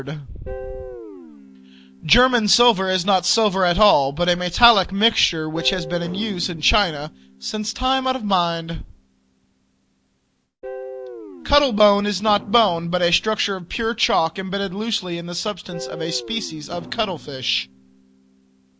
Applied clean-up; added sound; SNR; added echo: none; Thump, thud + Guitar; 18 dB; none.